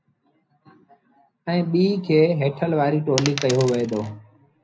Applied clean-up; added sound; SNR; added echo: none; Coin (dropping); 9 dB; reverberation time 0.5 s.